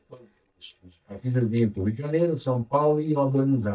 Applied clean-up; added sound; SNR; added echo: neural mask model DeepFilterNet 3.